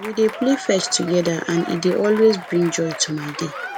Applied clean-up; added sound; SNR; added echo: none; Applause / Crowd; 13 dB; none.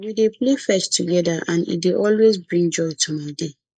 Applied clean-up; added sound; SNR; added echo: neural mask model Resemble Enhance denoiser.